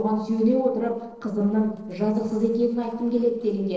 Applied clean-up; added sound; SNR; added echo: neural separator model SepFormer DNS4.